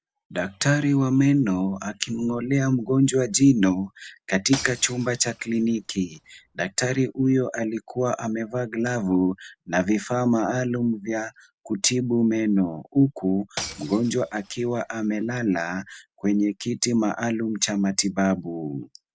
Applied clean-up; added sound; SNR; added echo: none; Shatter / Crushing; 16 dB; none.